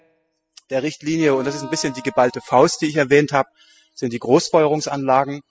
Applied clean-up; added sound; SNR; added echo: classical method spectral subtraction.